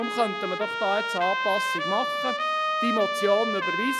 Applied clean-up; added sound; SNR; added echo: none; Trumpet; 0 dB; none.